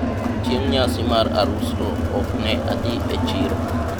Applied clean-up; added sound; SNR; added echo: none; Crowd; -3 dB; none.